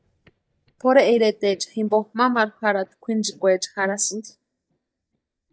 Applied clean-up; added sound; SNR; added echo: neural mask model DeepFilterNet 3.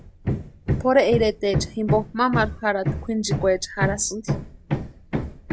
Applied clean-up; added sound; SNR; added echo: none; Hammer; 3 dB; none.